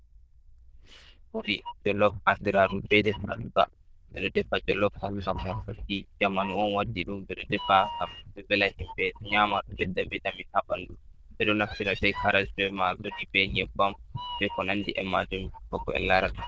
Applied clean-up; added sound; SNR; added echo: neural diffusion model UNIVERSE++.